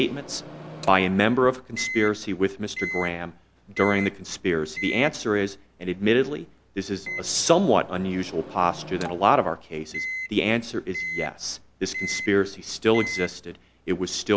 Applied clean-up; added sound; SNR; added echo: none; Microwave oven; 12 dB; none.